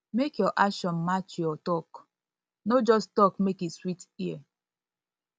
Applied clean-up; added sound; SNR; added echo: none; none; none; none.